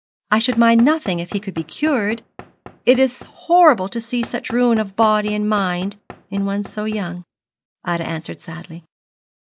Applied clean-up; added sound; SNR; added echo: none; Knock / Wood; 20 dB; none.